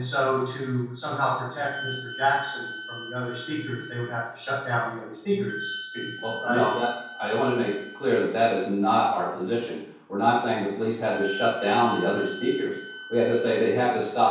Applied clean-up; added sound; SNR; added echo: none; Wind instrument, woodwind instrument; 12 dB; reverberation time 0.7 s.